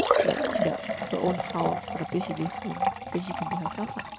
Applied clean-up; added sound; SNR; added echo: none; Liquid; -3 dB; none.